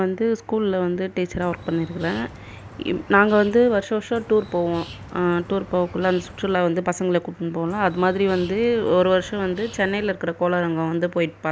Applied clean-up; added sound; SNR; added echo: none; Bird; 18 dB; none.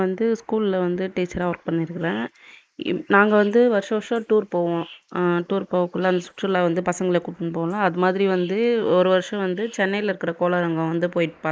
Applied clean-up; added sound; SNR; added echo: neural mask model Resemble Enhance denoiser.